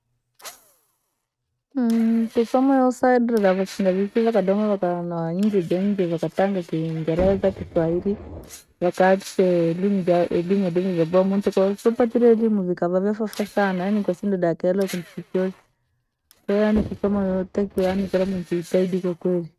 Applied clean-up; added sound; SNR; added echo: neural mask model RNNoise.